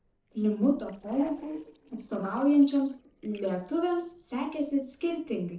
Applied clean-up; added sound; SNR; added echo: neural separator model SepFormer DNS4.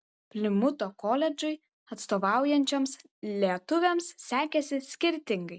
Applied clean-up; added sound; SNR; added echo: none; none; none; none.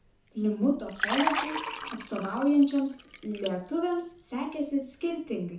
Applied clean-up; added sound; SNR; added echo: none; Liquid; 8 dB; reverberation time 0.7 s.